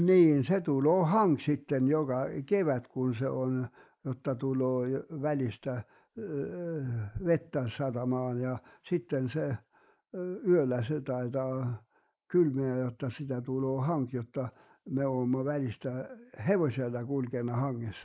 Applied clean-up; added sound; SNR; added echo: neural mask model Resemble Enhance denoiser.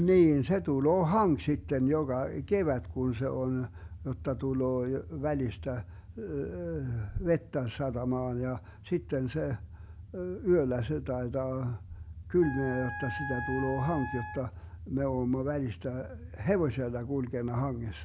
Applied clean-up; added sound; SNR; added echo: none; Wind instrument, woodwind instrument; 9 dB; none.